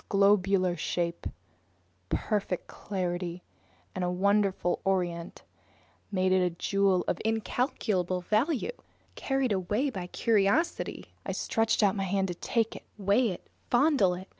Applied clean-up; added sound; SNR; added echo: none; none; none; none.